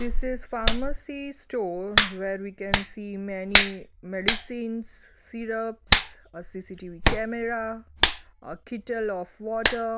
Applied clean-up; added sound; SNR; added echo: none; Hands; -4 dB; none.